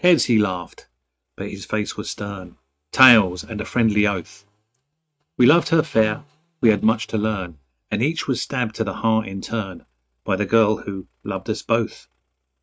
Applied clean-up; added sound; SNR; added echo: neural mask model RNNoise.